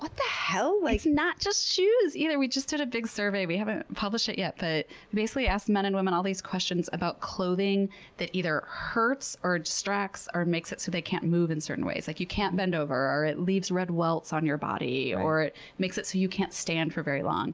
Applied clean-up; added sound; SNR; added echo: none; none; none; none.